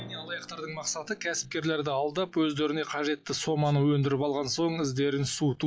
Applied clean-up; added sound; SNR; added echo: classical method log-MMSE.